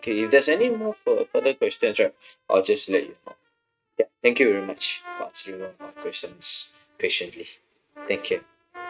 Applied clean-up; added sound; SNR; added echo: neural mask model RNNoise.